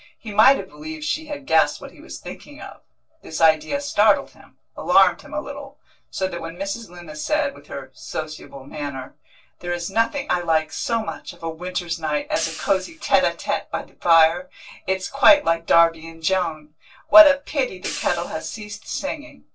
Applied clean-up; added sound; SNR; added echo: neural separator model SepFormer DNS4.